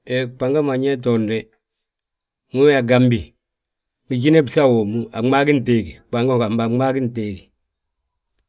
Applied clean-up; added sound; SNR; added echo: none; none; none; none.